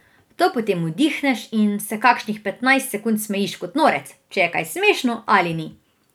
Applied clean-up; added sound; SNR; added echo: none; none; none; none.